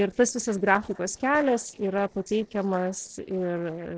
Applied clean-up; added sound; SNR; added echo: neural separator model SepFormer DNS4.